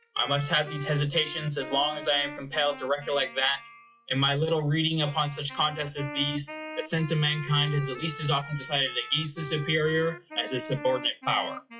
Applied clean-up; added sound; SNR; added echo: classical method log-MMSE.